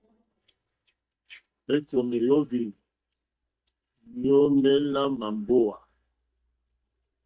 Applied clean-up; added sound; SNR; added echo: neural mask model DeepFilterNet 3.